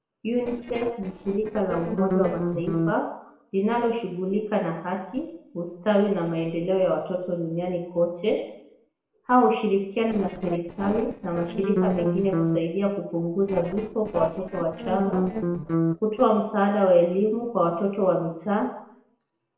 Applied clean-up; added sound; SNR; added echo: neural separator model SepFormer DNS4.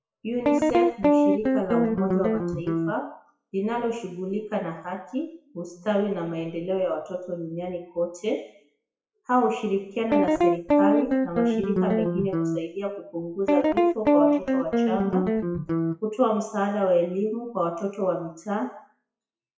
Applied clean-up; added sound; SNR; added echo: classical method WPE with log-MMSE.